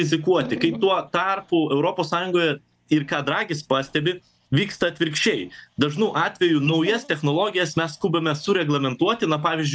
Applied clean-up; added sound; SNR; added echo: neural mask model DeepFilterNet 3.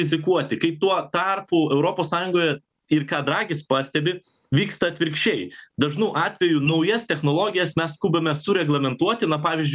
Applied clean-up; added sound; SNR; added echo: none; none; none; none.